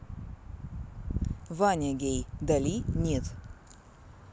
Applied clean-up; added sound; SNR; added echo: none; none; none; none.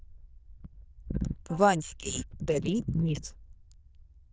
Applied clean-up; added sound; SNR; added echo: neural diffusion model UNIVERSE++.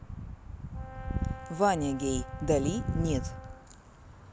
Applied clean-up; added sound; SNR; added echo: none; Brass instrument; 17 dB; none.